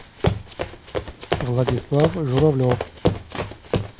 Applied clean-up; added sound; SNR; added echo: none; Run; 2 dB; none.